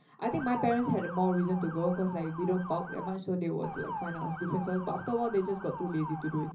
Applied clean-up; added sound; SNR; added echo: none; Motor vehicle (road) / Siren; 10 dB; reverberation time 0.5 s.